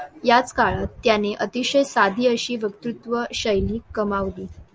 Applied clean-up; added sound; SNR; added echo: none; none; none; none.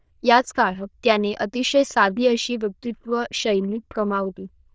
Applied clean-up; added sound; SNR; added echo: neural diffusion model UNIVERSE++.